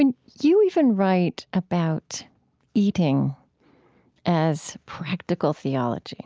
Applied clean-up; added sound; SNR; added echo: none; none; none; none.